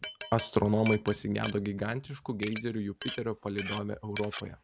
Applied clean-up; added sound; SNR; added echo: none; Glass; 11 dB; none.